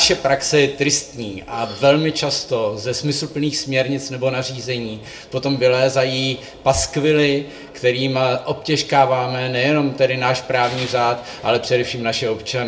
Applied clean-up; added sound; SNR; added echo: none; Tools; 15 dB; reverberation time 0.3 s.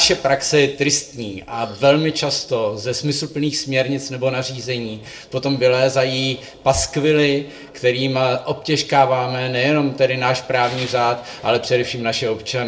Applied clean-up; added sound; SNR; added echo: neural separator model SepFormer DNS4.